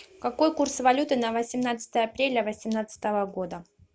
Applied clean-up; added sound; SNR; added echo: none; none; none; none.